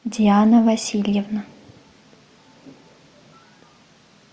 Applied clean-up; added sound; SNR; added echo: none; none; none; none.